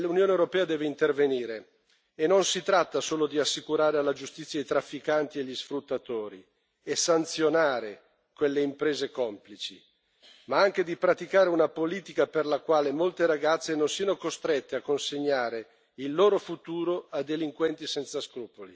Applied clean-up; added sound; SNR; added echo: none; none; none; none.